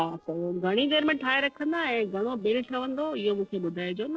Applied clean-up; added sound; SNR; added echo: neural separator model SepFormer DNS4.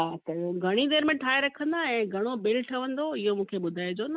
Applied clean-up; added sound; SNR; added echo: neural mask model Resemble Enhance denoiser.